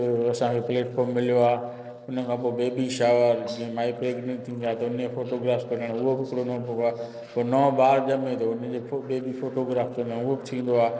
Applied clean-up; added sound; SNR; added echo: neural separator model SepFormer DNS4.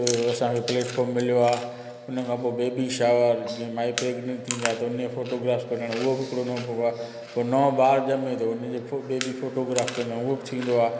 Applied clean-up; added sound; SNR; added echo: none; Chewing, mastication; 14 dB; none.